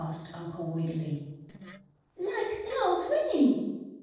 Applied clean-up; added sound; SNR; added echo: neural separator model SepFormer DNS4.